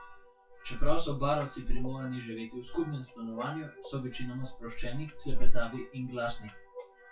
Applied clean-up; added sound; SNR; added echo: classical method WPE with log-MMSE.